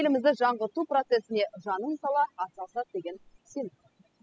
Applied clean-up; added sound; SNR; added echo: classical method spectral subtraction.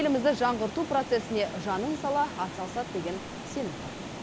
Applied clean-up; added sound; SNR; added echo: none; Water; 9 dB; none.